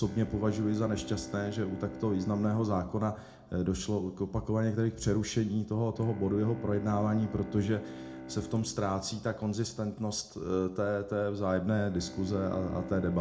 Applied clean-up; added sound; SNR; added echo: none; Bowed string instrument; 14 dB; reverberation time 0.3 s.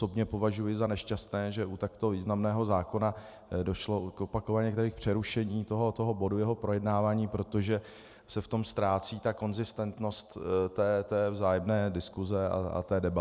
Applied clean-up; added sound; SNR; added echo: none; none; none; none.